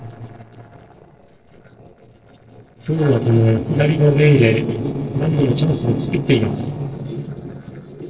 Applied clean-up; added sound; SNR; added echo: neural separator model SepFormer DNS4.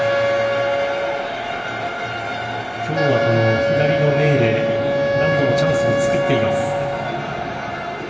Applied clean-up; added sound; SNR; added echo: none; Wind instrument, woodwind instrument; 0 dB; reverberation time 1.3 s.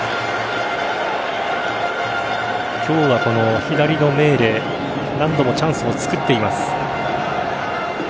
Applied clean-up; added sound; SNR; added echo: none; none; none; none.